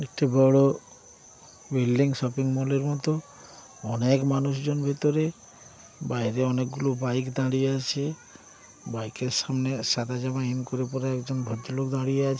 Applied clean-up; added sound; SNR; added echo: none; none; none; none.